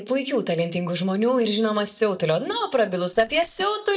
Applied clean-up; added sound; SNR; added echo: neural mask model DeepFilterNet 3.